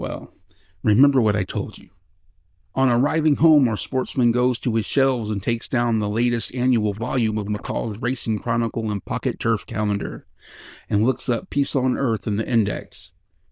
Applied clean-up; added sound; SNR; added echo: neural diffusion model UNIVERSE++.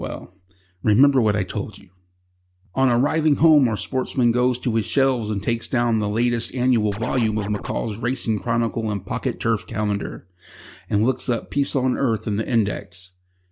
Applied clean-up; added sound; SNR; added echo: none; Scratching (performance technique); 12 dB; none.